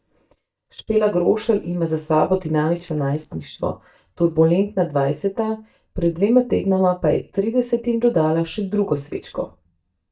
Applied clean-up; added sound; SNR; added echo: neural mask model DeepFilterNet 3.